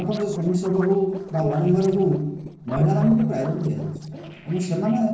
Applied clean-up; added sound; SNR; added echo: neural separator model SepFormer DNS4.